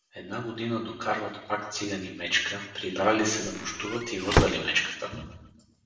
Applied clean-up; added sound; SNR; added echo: none; Squeak / Slam / Wood; -2 dB; reverberation time 0.9 s.